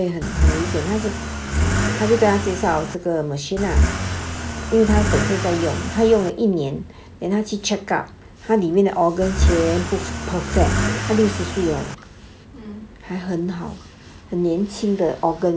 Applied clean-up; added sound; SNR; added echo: none; Accelerating, revving, vroom / Car; 0 dB; none.